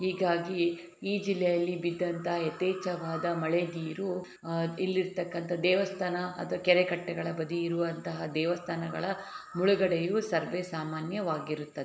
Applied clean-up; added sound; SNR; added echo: none; none; none; none.